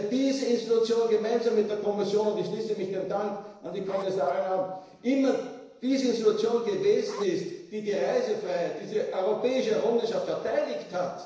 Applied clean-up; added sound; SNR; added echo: neural separator model SepFormer DNS4.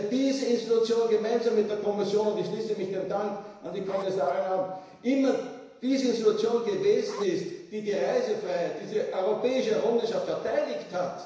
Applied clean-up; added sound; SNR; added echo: none; Zipper (clothing); 17 dB; reverberation time 1.0 s.